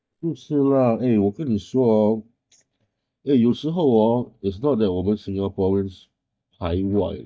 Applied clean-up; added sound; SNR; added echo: neural mask model DeepFilterNet 3.